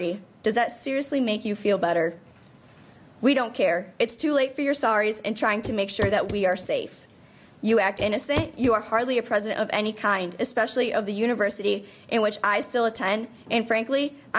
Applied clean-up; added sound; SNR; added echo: none; Walk, footsteps / Run / Wood; 10 dB; none.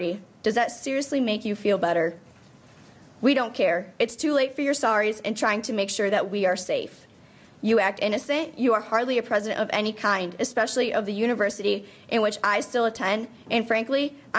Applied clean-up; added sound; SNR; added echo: none; none; none; none.